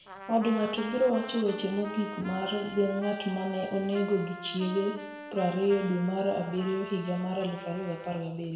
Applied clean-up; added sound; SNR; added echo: none; Trumpet; 13 dB; reverberation time 0.8 s.